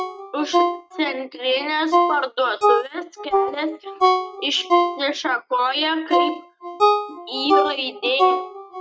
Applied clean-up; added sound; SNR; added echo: neural mask model RNNoise.